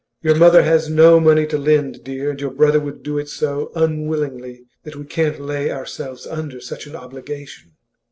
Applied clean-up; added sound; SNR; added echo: neural separator model SepFormer DNS4.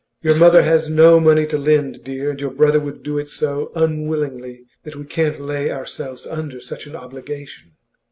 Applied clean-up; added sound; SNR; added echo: none; Cough; 15 dB; none.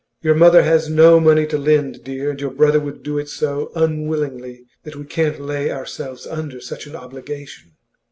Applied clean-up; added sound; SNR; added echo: none; none; none; none.